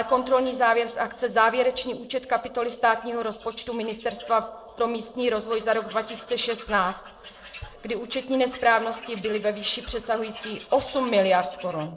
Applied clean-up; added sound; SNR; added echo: neural separator model SepFormer DNS4.